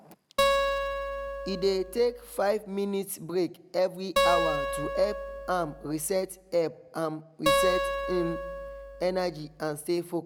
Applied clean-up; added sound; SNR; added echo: none; Acoustic guitar; 0 dB; none.